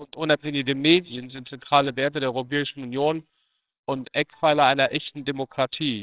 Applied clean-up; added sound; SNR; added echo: neural separator model SepFormer WHAMR!.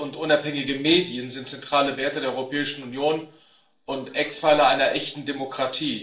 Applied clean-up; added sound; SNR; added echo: neural separator model SepFormer DNS4.